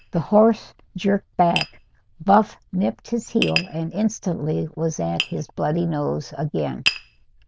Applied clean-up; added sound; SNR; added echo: neural diffusion model UNIVERSE++.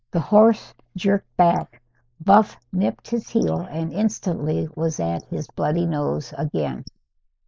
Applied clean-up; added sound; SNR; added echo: neural mask model Resemble Enhance denoiser.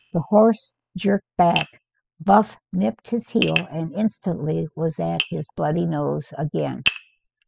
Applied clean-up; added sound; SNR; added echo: classical method spectral subtraction.